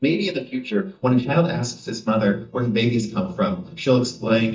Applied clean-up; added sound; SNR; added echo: neural mask model DeepFilterNet 3.